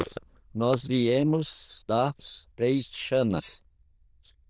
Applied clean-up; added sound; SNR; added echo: neural diffusion model UNIVERSE++.